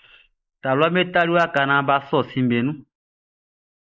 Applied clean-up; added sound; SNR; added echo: neural mask model Resemble Enhance denoiser.